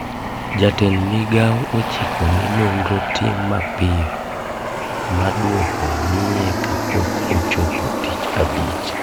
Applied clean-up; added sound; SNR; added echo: none; Bird / Ocean + Aircraft; 2 dB; none.